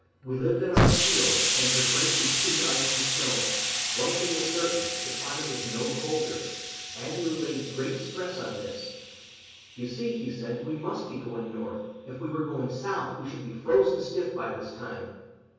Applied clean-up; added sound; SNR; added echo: none; Explosion; -1 dB; reverberation time 1.3 s.